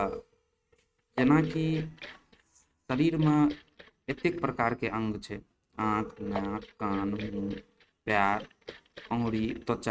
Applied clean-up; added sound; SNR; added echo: neural mask model RNNoise.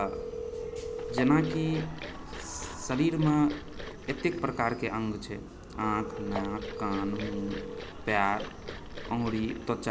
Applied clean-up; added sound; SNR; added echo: none; Telephone + Liquid; 8 dB; none.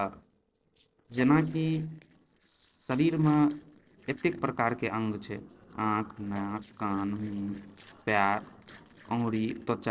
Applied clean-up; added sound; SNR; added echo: neural separator model SepFormer DNS4.